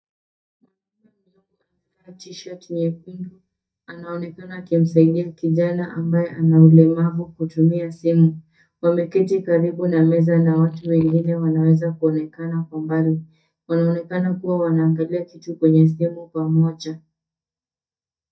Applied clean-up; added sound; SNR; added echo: neural mask model DeepFilterNet 3.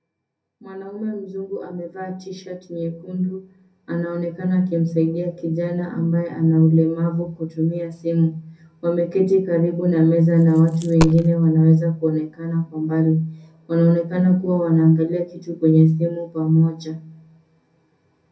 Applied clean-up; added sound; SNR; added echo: none; Coin (dropping); 10 dB; reverberation time 0.3 s.